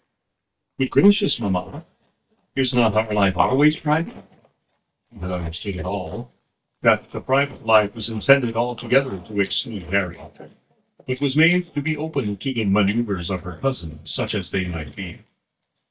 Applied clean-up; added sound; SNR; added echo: neural mask model DeepFilterNet 3.